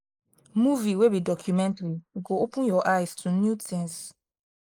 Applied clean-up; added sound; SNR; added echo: neural mask model Resemble Enhance denoiser.